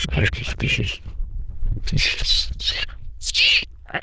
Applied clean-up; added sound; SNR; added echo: neural diffusion model UNIVERSE++.